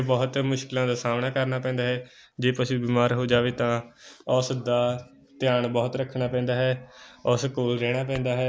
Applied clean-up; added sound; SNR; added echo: none; none; none; none.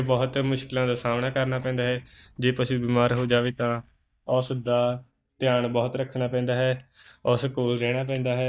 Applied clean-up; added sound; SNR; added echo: neural mask model DeepFilterNet 3.